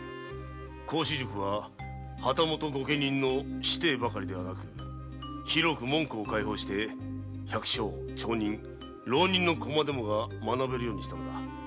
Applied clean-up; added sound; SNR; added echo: none; none; none; none.